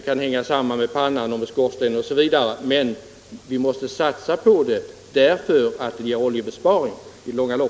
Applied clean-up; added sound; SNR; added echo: none; none; none; none.